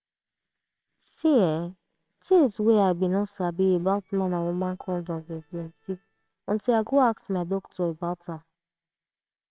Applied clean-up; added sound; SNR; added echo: neural separator model SepFormer WHAMR!.